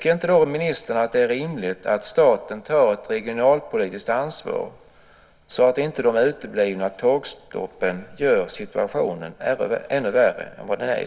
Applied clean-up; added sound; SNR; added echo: none; none; none; none.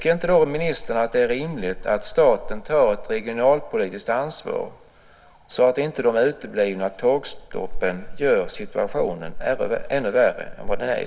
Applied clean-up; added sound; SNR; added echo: none; Cricket / Frog; 10 dB; none.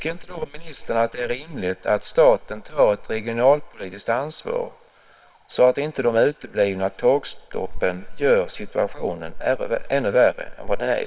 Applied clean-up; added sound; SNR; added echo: neural separator model SepFormer WHAM!.